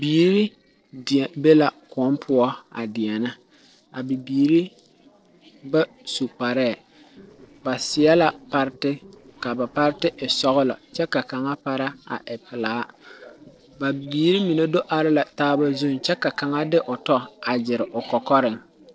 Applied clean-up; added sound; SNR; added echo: neural separator model SepFormer DNS4.